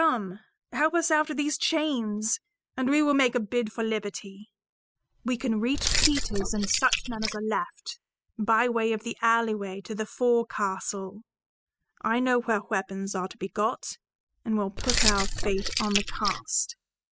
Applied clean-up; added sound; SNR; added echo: classical method spectral subtraction.